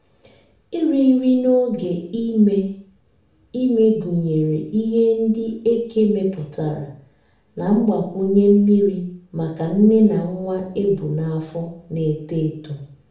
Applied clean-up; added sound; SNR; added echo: none; none; none; reverberation time 0.5 s.